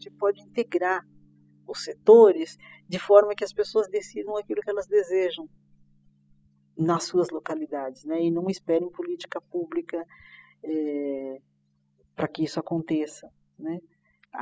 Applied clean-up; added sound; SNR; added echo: classical method spectral subtraction.